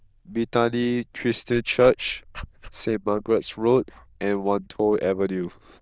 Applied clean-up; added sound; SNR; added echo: neural diffusion model UNIVERSE++.